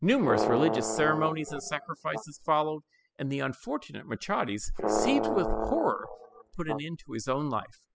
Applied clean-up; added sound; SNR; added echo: classical method spectral subtraction.